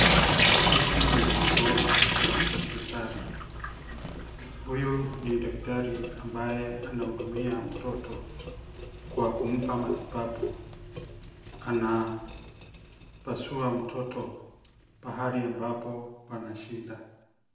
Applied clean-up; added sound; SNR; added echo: none; Drip / Sink (filling or washing); -5 dB; reverberation time 0.8 s.